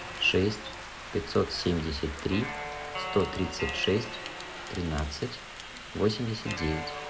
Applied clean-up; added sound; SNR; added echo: none; Guitar + Rain; 8 dB; none.